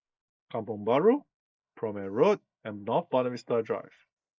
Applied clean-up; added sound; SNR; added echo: neural mask model Resemble Enhance denoiser.